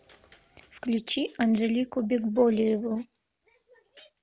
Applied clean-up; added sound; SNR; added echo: none; none; none; none.